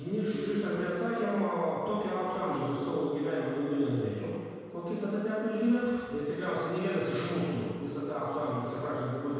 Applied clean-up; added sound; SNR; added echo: none; none; none; reverberation time 1.9 s.